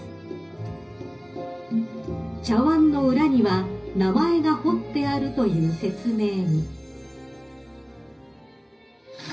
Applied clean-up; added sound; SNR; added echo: none; none; none; reverberation time 0.4 s.